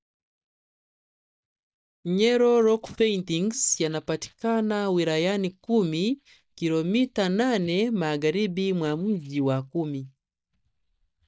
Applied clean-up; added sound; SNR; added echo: neural mask model DeepFilterNet 3.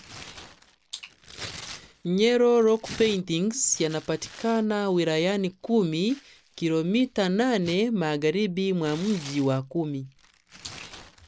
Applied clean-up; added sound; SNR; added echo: none; Tearing; 20 dB; none.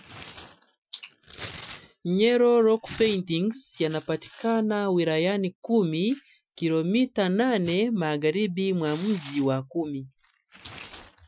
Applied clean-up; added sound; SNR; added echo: classical method Wiener filter.